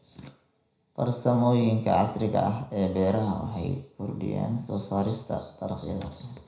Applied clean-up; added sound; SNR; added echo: none; none; none; reverberation time 0.5 s.